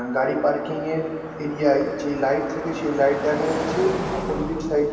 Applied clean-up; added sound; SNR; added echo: none; Car passing by; 9 dB; reverberation time 2.6 s.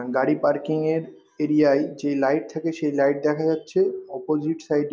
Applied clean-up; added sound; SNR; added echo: none; none; none; none.